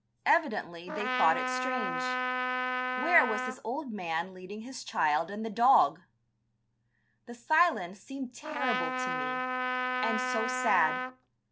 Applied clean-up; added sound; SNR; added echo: none; Trumpet; 1 dB; none.